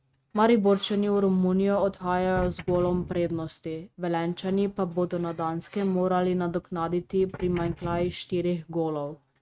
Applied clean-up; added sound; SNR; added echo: neural mask model RNNoise.